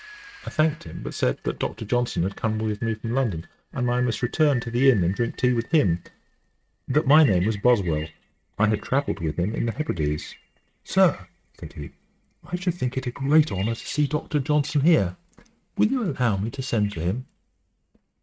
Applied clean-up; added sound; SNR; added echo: neural mask model RNNoise.